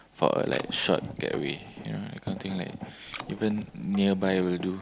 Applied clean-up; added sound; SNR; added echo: none; Water / Splash, splatter; 17 dB; none.